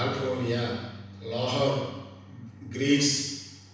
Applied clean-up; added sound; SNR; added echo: none; Bass guitar; 16 dB; reverberation time 1.1 s.